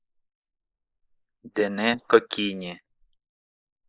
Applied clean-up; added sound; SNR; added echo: neural mask model Resemble Enhance denoiser.